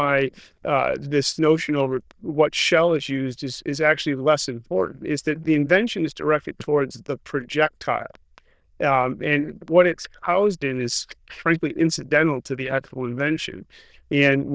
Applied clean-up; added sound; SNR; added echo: neural diffusion model UNIVERSE++.